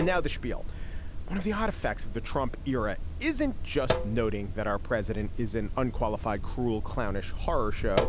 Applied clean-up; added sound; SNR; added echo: none; Sink (filling or washing); 1 dB; none.